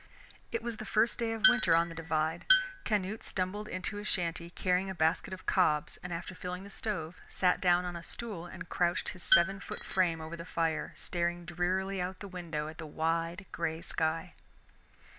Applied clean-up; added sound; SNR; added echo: none; Tools + Bicycle bell; -2 dB; none.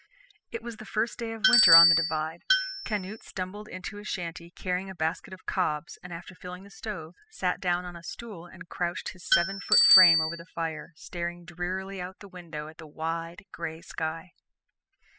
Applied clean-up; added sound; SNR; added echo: classical method spectral subtraction.